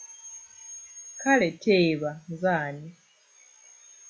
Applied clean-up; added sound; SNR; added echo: classical method log-MMSE.